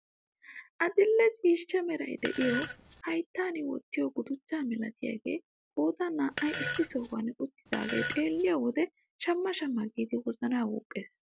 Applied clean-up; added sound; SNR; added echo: none; Fart; 5 dB; none.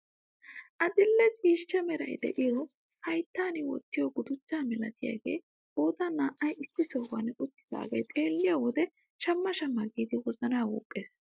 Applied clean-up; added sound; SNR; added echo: neural mask model Resemble Enhance denoiser.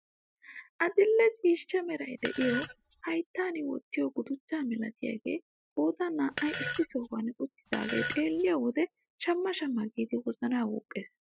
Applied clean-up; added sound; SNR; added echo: classical method spectral subtraction.